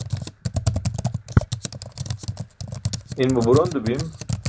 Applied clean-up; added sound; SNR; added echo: none; Computer keyboard; 0 dB; none.